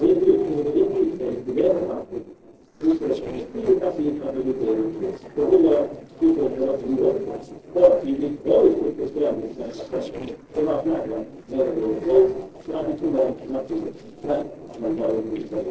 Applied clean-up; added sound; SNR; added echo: neural separator model SepFormer DNS4.